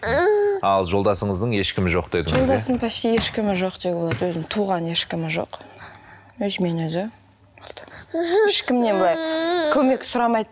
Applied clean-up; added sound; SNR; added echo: none; none; none; none.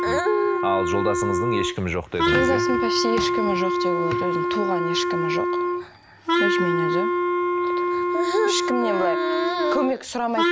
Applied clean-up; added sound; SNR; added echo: none; Wind instrument, woodwind instrument; -3 dB; none.